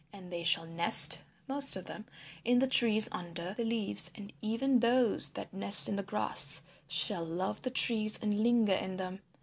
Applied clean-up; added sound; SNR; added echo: none; none; none; none.